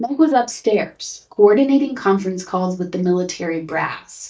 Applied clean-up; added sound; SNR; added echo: neural mask model DeepFilterNet 3.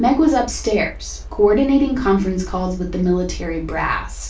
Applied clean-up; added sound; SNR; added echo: none; Mechanisms; 15 dB; reverberation time 0.2 s.